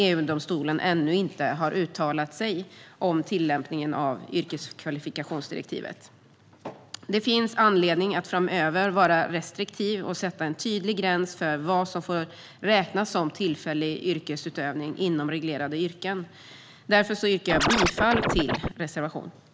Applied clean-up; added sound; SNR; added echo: none; Scratching (performance technique); -1 dB; none.